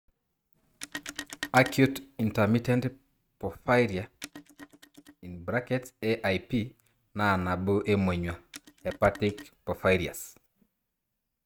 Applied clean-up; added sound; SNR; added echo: neural mask model RNNoise.